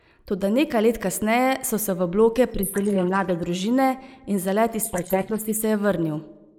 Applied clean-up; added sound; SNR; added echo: neural mask model Resemble Enhance denoiser.